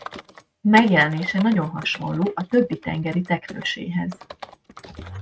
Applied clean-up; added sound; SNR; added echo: neural mask model RNNoise.